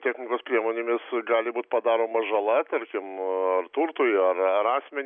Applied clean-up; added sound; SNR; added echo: none; none; none; none.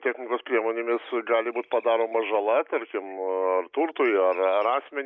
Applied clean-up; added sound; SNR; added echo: neural mask model Resemble Enhance denoiser.